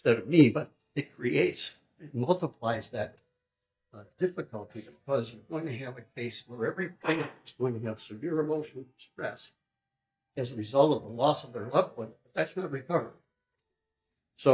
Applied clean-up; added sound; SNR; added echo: neural mask model DeepFilterNet 3.